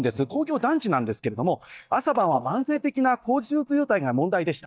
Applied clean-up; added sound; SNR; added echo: neural mask model DeepFilterNet 3.